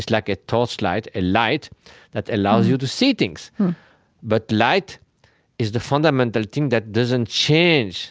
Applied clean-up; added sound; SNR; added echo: none; none; none; none.